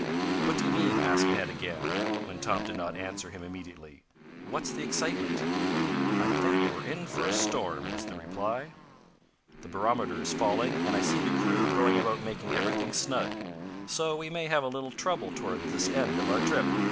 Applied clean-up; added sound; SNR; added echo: none; Motorcycle; -3 dB; none.